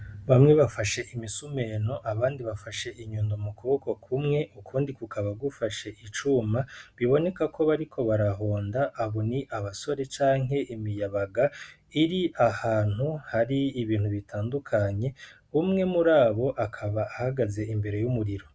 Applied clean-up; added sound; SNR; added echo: none; none; none; none.